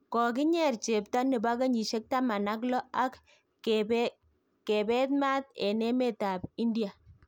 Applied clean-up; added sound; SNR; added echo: none; none; none; none.